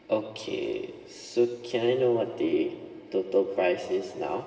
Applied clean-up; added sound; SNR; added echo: none; none; none; reverberation time 2.5 s.